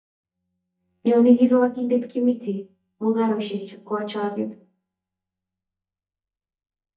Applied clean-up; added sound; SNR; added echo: neural mask model DeepFilterNet 3.